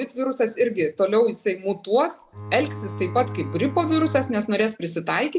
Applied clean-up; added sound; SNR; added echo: none; Bowed string instrument; 10 dB; none.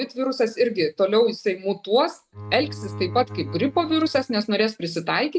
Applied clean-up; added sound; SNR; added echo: neural mask model RNNoise.